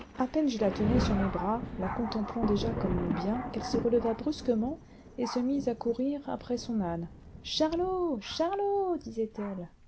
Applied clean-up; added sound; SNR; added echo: none; Thunder; 6 dB; none.